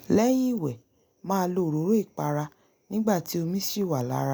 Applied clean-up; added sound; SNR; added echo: none; none; none; none.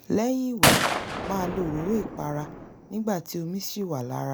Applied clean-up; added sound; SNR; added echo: none; Gunshot, gunfire; -1 dB; none.